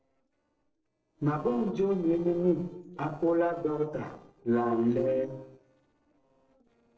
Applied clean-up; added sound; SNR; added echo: neural separator model SepFormer DNS4.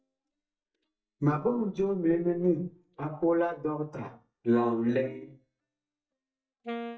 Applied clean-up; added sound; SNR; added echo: neural mask model DeepFilterNet 3.